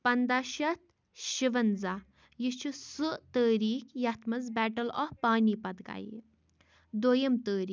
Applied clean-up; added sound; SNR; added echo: none; none; none; none.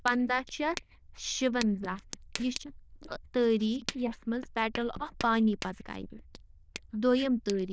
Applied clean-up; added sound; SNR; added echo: neural diffusion model UNIVERSE++.